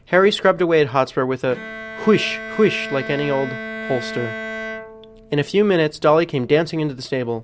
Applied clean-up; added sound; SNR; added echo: none; Bowed string instrument; 13 dB; none.